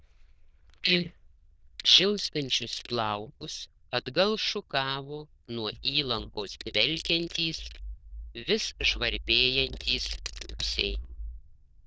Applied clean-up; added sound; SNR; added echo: neural diffusion model UNIVERSE++.